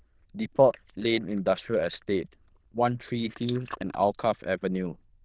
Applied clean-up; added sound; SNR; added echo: neural diffusion model UNIVERSE++.